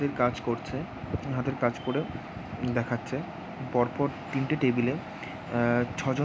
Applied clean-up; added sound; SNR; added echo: none; none; none; none.